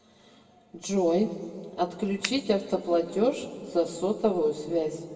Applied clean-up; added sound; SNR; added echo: none; Finger snapping; 8 dB; reverberation time 2.0 s.